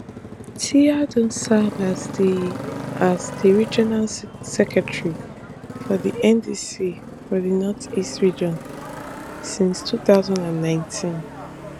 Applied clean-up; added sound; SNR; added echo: none; Motorcycle; 12 dB; none.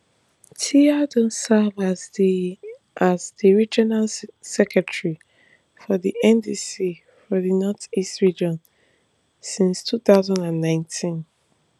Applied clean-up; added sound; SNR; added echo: none; none; none; none.